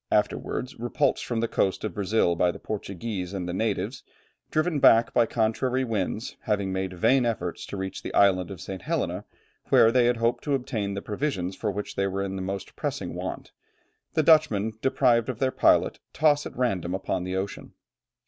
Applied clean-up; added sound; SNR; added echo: none; none; none; none.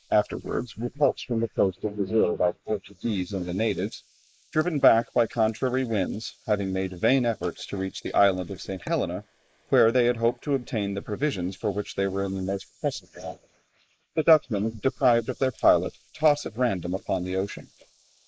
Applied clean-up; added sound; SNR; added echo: neural mask model Resemble Enhance denoiser.